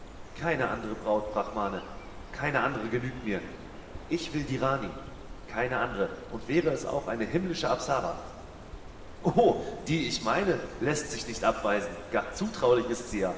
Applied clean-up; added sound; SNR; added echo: none; Bird; 14 dB; reverberation time 1.7 s.